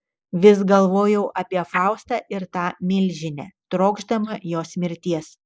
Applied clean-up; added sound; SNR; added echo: neural mask model Resemble Enhance denoiser.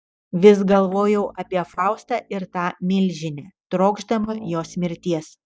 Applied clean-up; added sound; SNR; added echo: neural mask model DeepFilterNet 3.